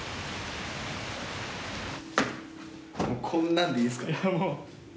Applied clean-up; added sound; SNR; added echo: none; none; none; none.